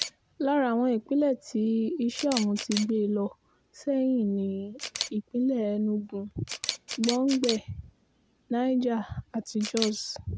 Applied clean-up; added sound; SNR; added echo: none; Camera; 12 dB; none.